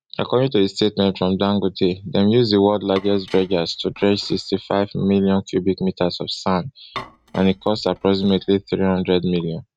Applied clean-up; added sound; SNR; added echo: neural mask model RNNoise.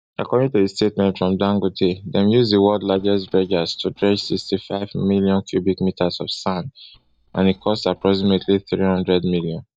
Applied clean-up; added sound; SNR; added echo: neural mask model DeepFilterNet 3.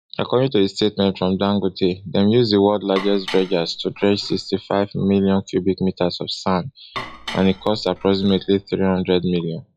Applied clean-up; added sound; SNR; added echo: classical method log-MMSE.